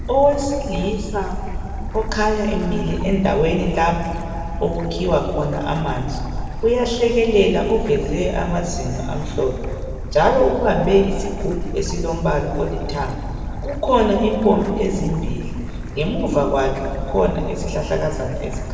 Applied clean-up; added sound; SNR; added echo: none; Stream / Bird; 6 dB; reverberation time 2.2 s.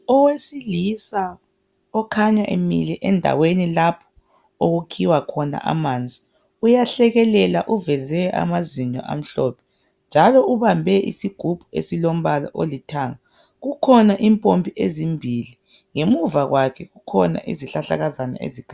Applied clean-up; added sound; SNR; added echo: none; none; none; none.